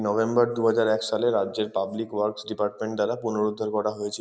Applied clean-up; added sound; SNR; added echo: none; none; none; none.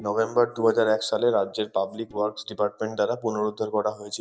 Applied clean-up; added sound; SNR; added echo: neural mask model DeepFilterNet 3.